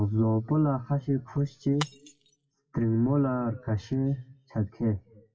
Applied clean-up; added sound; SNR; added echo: classical method WPE with log-MMSE.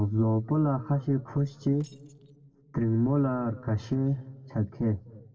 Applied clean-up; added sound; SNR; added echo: neural separator model SepFormer DNS4.